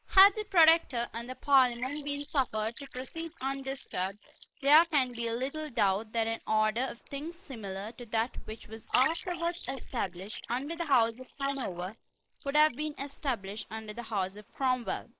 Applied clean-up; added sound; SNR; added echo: neural mask model Resemble Enhance denoiser.